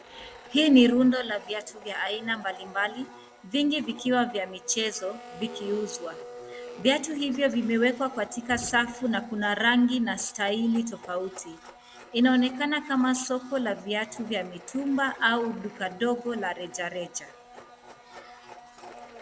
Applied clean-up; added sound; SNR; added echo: none; Domestic sounds, home sounds; 19 dB; none.